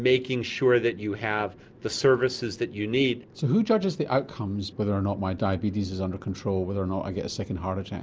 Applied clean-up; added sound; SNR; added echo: none; none; none; none.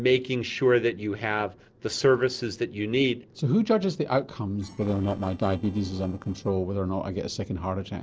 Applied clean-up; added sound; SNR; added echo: neural separator model SepFormer DNS4.